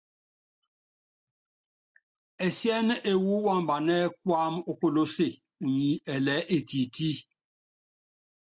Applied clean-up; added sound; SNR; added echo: none; none; none; none.